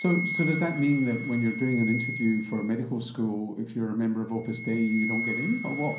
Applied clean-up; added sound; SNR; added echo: none; Wind instrument, woodwind instrument; 9 dB; reverberation time 0.6 s.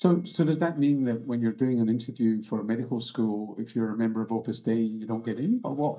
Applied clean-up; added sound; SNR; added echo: neural mask model DeepFilterNet 3.